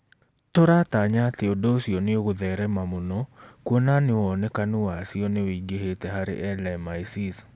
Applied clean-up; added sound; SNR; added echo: none; none; none; none.